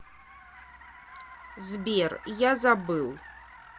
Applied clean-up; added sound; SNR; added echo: none; Car; 18 dB; none.